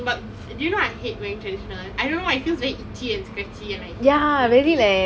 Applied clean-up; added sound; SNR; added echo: none; none; none; none.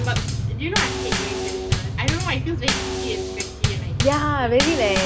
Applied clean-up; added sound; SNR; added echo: none; Bass drum / Snare drum / Drum kit; -1 dB; none.